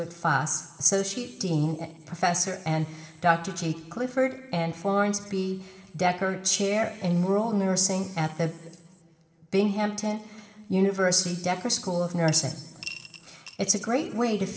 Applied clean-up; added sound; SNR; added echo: none; Coin (dropping) / Glass; 18 dB; reverberation time 2.3 s.